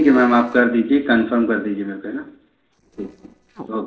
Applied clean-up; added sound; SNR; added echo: neural separator model SepFormer DNS4.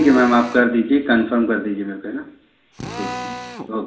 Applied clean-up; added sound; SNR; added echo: none; Drill; 14 dB; reverberation time 0.5 s.